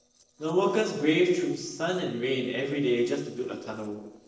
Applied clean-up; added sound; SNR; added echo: neural separator model SepFormer DNS4.